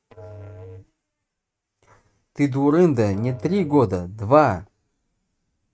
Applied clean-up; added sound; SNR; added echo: neural mask model RNNoise.